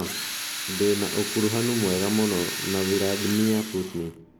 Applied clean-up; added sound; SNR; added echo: none; Drill; 6 dB; none.